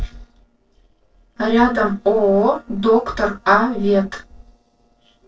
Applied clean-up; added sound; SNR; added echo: neural separator model SepFormer DNS4.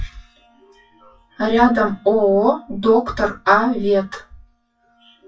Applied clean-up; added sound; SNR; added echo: classical method WPE with log-MMSE.